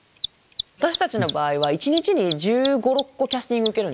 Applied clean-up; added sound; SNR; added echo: none; Mechanisms; 11 dB; none.